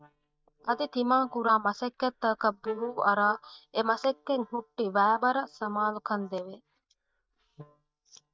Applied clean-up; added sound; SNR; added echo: neural mask model DeepFilterNet 3.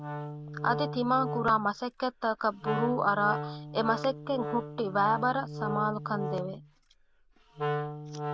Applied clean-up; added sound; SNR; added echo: none; Wind instrument, woodwind instrument; 6 dB; none.